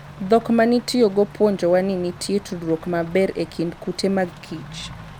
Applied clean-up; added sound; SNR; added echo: none; Accelerating, revving, vroom + Rain; 19 dB; none.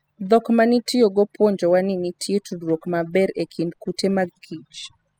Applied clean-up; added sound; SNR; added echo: classical method spectral subtraction.